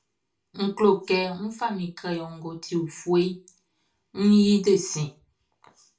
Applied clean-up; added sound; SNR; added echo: none; none; none; reverberation time 0.3 s.